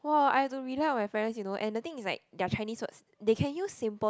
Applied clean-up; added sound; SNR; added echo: none; none; none; none.